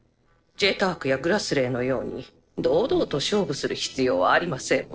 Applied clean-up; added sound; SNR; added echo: neural separator model SepFormer DNS4.